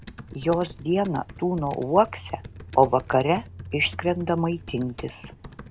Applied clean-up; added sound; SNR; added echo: none; Computer keyboard; 16 dB; none.